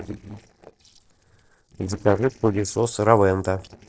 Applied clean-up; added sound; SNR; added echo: neural separator model SepFormer DNS4.